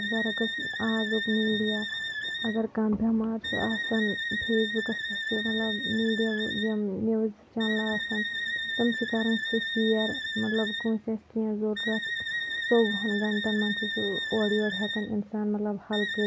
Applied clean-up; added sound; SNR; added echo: none; Wind instrument, woodwind instrument; 4 dB; none.